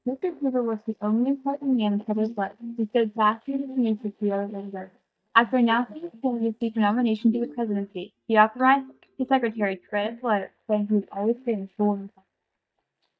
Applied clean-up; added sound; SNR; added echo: neural mask model DeepFilterNet 3.